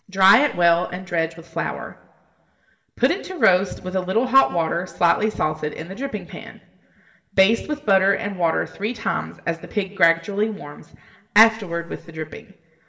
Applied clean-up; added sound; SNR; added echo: none; none; none; reverberation time 1.6 s.